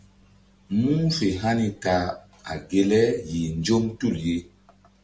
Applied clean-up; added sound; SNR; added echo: none; none; none; none.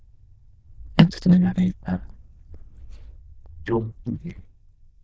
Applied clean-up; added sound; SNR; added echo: neural diffusion model UNIVERSE++.